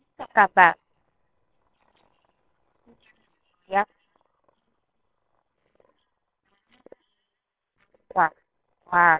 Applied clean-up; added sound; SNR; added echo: neural separator model SepFormer WHAMR!.